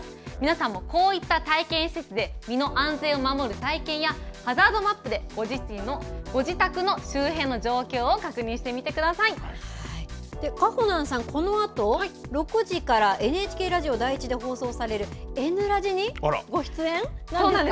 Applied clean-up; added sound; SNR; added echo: none; none; none; none.